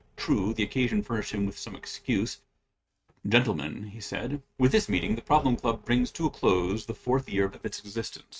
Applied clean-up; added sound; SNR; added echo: neural mask model RNNoise.